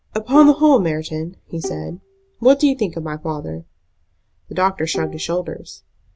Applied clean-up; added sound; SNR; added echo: none; Bowed string instrument; 14 dB; none.